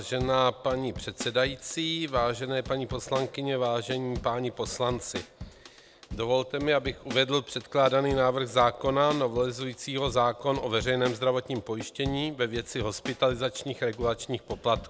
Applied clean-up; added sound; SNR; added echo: none; Drum kit; 15 dB; none.